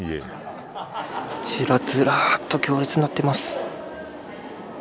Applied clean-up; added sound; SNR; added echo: none; none; none; none.